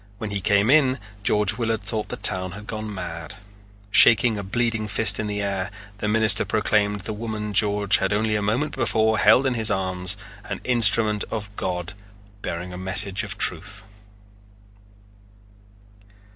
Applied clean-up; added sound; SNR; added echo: none; none; none; none.